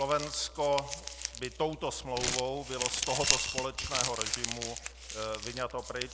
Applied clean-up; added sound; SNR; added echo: none; Coin (dropping) / Glass + Crumpling, crinkling; 1 dB; none.